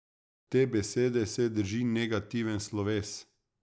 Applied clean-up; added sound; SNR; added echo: none; none; none; none.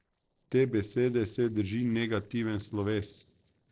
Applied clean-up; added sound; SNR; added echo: neural separator model SepFormer DNS4.